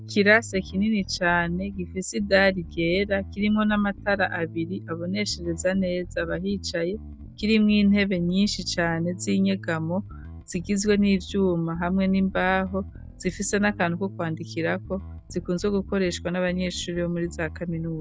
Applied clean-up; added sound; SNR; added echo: none; Bass guitar; 15 dB; none.